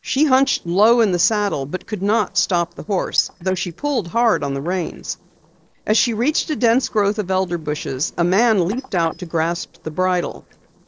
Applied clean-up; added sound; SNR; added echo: neural separator model SepFormer DNS4.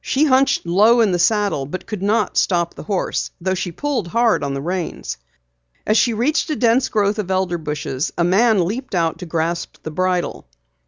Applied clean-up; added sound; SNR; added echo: none; none; none; none.